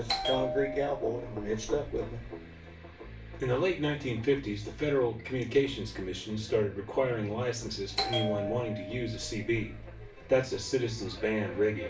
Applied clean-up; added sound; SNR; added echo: none; Bell; 6 dB; reverberation time 0.3 s.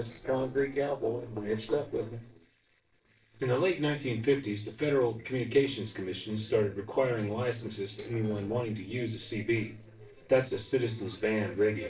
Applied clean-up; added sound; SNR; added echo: neural separator model SepFormer DNS4.